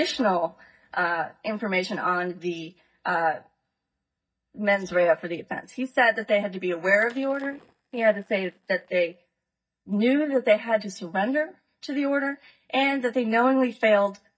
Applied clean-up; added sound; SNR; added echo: neural mask model DeepFilterNet 3.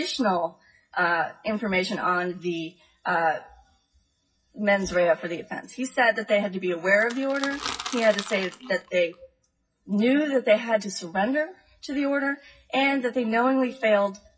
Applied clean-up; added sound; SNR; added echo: classical method WPE with log-MMSE.